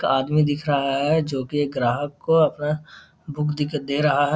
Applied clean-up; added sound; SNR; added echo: none; none; none; none.